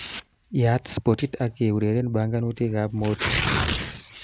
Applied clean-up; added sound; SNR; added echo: none; Tearing; 4 dB; none.